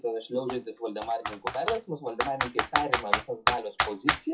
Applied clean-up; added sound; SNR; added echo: classical method WPE with log-MMSE.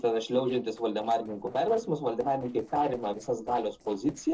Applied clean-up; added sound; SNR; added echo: neural separator model SepFormer DNS4.